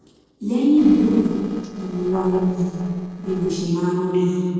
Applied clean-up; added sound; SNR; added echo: neural separator model SepFormer DNS4.